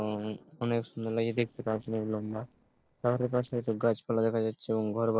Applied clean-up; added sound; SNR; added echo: neural separator model SepFormer DNS4.